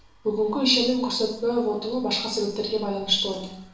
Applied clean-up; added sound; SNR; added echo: none; none; none; reverberation time 0.7 s.